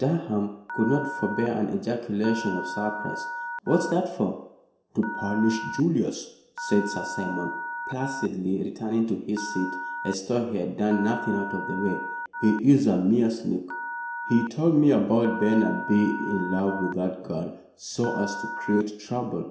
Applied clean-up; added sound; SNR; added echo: none; Telephone; 10 dB; reverberation time 0.7 s.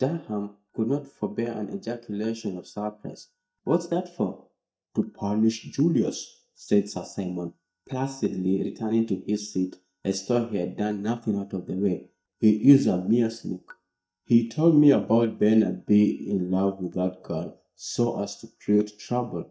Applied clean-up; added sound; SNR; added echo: neural mask model DeepFilterNet 3.